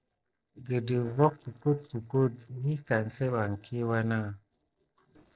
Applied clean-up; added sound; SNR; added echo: neural separator model SepFormer DNS4.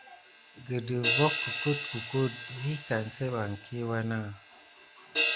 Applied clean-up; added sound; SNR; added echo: none; Crash cymbal; 1 dB; none.